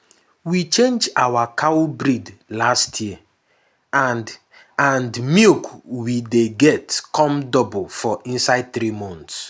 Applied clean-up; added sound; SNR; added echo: none; none; none; none.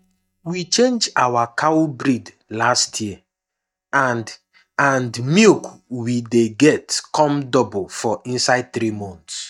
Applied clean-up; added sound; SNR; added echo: neural mask model DeepFilterNet 3.